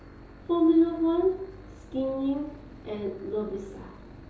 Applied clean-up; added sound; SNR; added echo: none; Engine / Boat, Water vehicle; 18 dB; reverberation time 0.7 s.